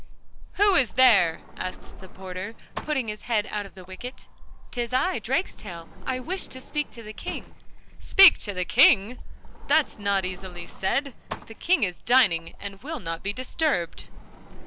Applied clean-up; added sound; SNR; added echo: none; Sliding door; 7 dB; none.